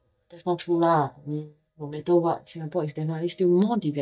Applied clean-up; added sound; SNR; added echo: neural mask model DeepFilterNet 3.